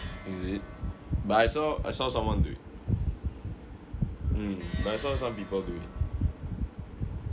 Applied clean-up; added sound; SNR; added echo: none; Plucked string instrument; 18 dB; none.